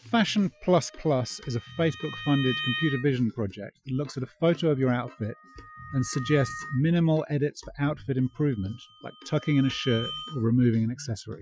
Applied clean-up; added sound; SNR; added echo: classical method Wiener filter.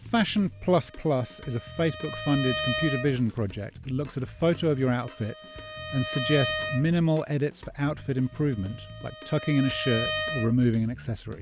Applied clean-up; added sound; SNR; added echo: none; Bowed string instrument; 9 dB; none.